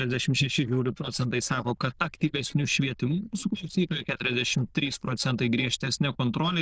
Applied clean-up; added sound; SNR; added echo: neural diffusion model UNIVERSE++.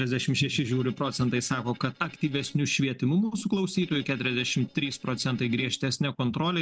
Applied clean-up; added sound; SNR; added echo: neural separator model SepFormer DNS4.